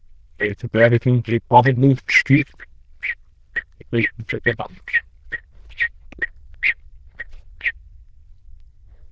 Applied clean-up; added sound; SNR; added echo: neural diffusion model UNIVERSE++.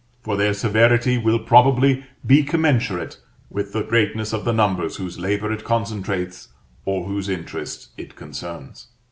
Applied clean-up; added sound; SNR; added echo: none; none; none; none.